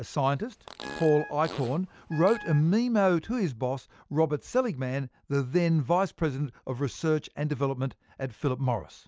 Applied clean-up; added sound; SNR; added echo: none; Fart + Wind instrument, woodwind instrument; 15 dB; none.